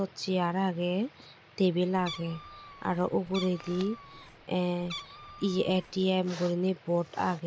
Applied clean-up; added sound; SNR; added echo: none; Meow; 15 dB; none.